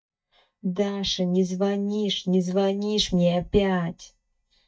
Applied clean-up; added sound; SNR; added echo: neural mask model DeepFilterNet 3.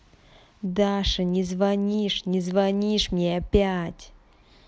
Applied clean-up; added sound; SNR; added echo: none; none; none; none.